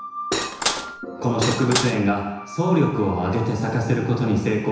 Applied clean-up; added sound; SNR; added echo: none; Cutlery, silverware / Dishes, pots, and pans; 3 dB; reverberation time 1.0 s.